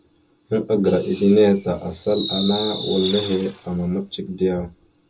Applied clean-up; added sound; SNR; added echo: none; Fireworks; 5 dB; reverberation time 0.2 s.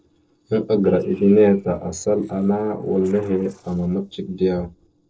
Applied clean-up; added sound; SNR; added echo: neural separator model SepFormer DNS4.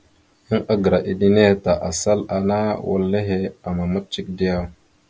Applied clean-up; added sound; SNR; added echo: none; none; none; none.